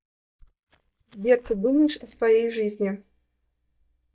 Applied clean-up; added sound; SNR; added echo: neural mask model DeepFilterNet 3.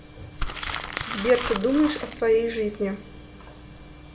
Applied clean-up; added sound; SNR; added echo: none; Crumpling, crinkling; 6 dB; reverberation time 0.5 s.